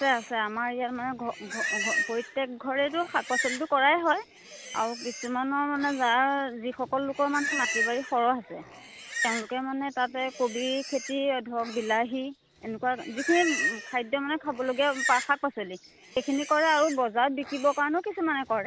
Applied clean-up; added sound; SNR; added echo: none; Livestock, farm animals, working animals; 9 dB; none.